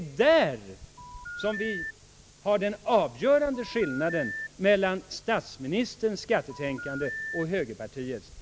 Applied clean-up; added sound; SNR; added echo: none; Telephone; 12 dB; none.